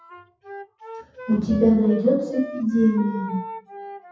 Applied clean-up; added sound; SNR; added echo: classical method WPE with log-MMSE.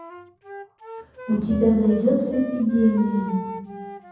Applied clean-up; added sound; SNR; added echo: none; Wind instrument, woodwind instrument; 14 dB; reverberation time 1.1 s.